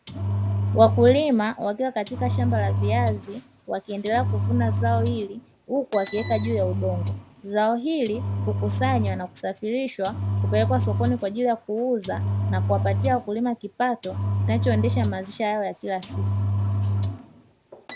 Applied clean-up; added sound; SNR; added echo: none; Engine; 0 dB; none.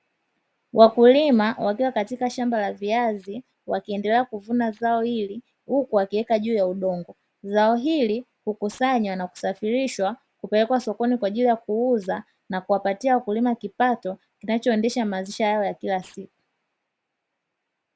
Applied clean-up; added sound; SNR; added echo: none; none; none; none.